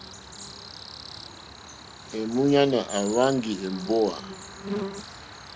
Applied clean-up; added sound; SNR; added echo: none; Cricket; 11 dB; none.